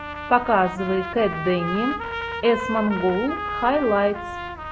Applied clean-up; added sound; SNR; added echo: none; Trumpet; 8 dB; none.